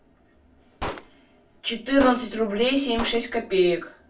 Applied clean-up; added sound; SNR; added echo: none; Gunshot, gunfire; 13 dB; reverberation time 0.3 s.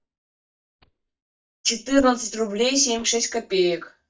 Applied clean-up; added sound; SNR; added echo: neural mask model DeepFilterNet 3.